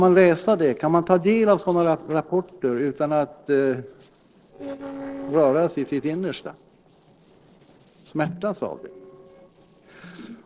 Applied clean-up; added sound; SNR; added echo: neural separator model SepFormer DNS4.